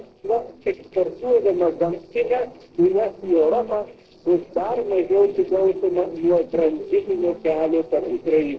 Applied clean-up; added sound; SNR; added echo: neural separator model SepFormer DNS4.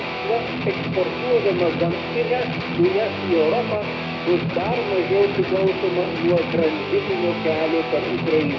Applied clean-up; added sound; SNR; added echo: none; Guitar; 4 dB; reverberation time 1.5 s.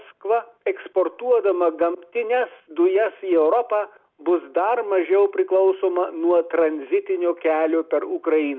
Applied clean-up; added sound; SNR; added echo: none; none; none; none.